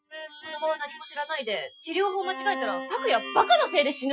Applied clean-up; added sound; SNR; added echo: classical method Wiener filter.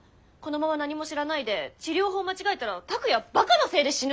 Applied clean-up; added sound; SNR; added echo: none; none; none; none.